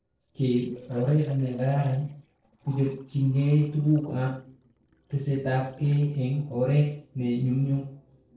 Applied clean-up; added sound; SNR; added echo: neural separator model SepFormer DNS4.